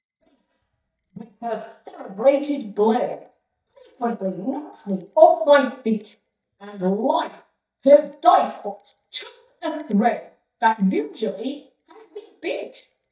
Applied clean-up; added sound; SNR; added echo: neural mask model DeepFilterNet 3.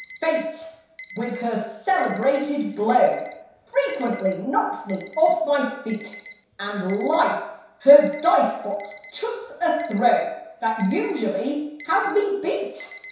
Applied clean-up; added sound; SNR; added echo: none; Alarm; 14 dB; reverberation time 0.7 s.